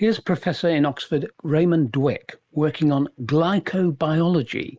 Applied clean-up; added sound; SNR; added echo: neural mask model Resemble Enhance denoiser.